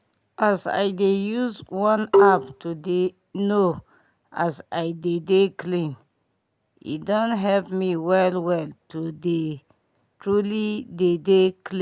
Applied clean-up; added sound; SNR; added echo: none; Marimba, xylophone; -4 dB; none.